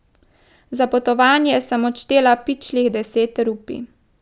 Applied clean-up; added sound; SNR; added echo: none; none; none; none.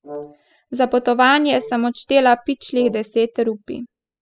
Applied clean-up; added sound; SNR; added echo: classical method spectral subtraction.